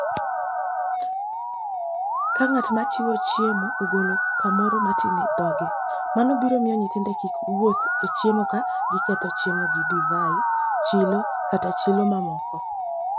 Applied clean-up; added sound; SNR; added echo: none; Musical instrument; -1 dB; none.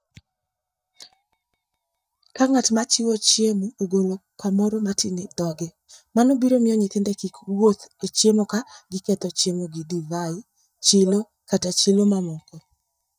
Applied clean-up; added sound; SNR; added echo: neural mask model DeepFilterNet 3.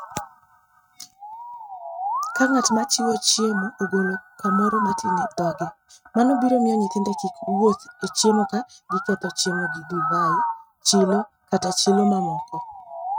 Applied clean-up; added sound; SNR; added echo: neural mask model RNNoise.